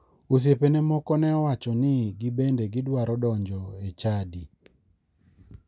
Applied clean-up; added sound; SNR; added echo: none; none; none; none.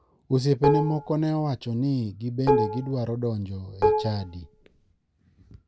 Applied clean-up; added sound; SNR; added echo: none; Dishes, pots, and pans; 0 dB; none.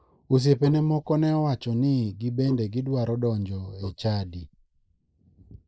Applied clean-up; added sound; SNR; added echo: neural mask model Resemble Enhance denoiser.